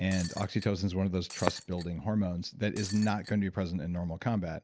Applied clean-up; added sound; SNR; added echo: none; Shatter + Fireworks; 11 dB; none.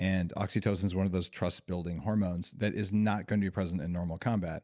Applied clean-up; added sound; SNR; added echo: none; none; none; none.